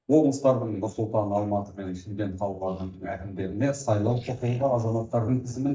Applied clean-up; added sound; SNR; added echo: neural mask model DeepFilterNet 3.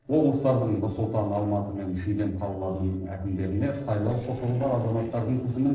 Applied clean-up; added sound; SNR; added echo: neural separator model SepFormer DNS4.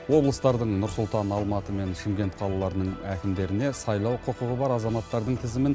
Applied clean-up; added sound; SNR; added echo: none; none; none; none.